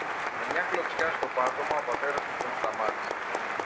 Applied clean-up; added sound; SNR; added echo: none; Applause; -2 dB; none.